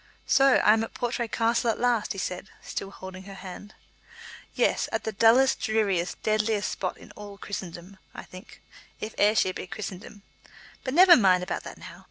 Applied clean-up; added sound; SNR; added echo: none; none; none; none.